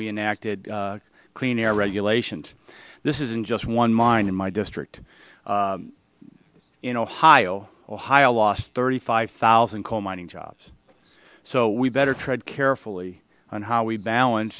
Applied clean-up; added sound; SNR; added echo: none; Explosion; 16 dB; none.